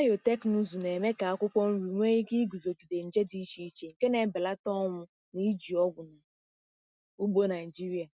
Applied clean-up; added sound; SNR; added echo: none; none; none; none.